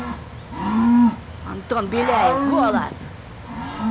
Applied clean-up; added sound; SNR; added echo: none; Cricket / Growling; -5 dB; none.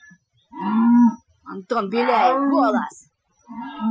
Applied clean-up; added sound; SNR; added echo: classical method Wiener filter.